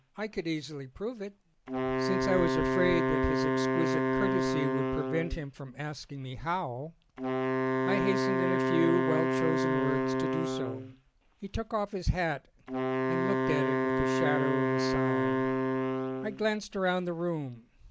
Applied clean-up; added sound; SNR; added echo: none; Wind instrument, woodwind instrument; -3 dB; none.